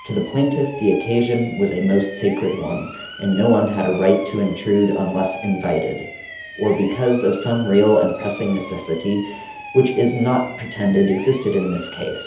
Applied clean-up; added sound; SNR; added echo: none; Siren; 16 dB; reverberation time 0.8 s.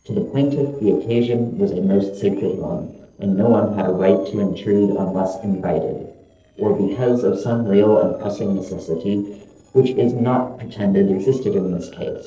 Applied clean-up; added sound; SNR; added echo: neural separator model SepFormer DNS4.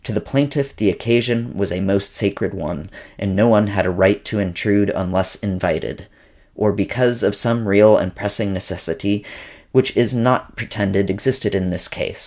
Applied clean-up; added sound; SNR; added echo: none; none; none; none.